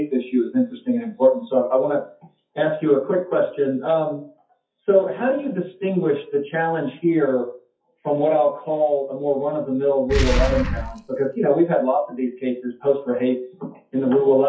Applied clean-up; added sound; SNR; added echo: classical method WPE with log-MMSE.